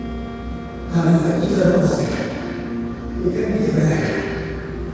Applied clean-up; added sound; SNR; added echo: neural separator model SepFormer DNS4.